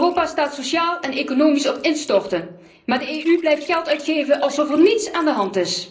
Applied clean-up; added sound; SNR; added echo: neural separator model SepFormer DNS4.